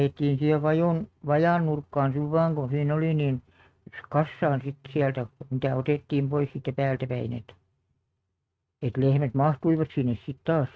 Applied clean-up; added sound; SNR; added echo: neural mask model RNNoise.